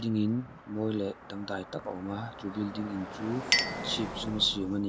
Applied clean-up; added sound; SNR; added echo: none; Car passing by + Chink, clink; 4 dB; none.